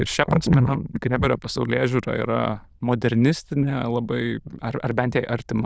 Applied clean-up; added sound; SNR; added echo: neural diffusion model UNIVERSE++.